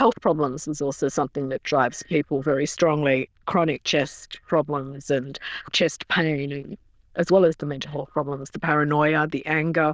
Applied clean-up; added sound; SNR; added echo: neural diffusion model UNIVERSE++.